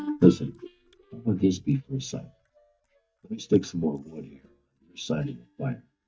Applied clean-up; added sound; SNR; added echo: neural mask model DeepFilterNet 3.